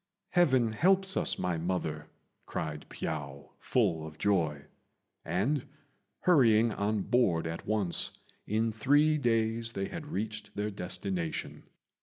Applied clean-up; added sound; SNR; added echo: none; none; none; none.